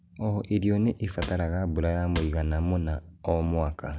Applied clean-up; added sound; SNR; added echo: none; Cupboard open or close / Drawer open or close; 12 dB; none.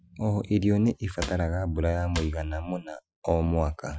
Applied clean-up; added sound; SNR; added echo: classical method Wiener filter.